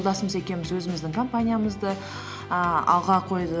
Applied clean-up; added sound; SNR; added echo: none; none; none; none.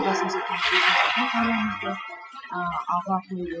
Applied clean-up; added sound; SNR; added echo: classical method Wiener filter.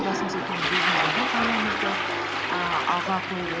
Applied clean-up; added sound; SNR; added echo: none; Toilet flush; -5 dB; none.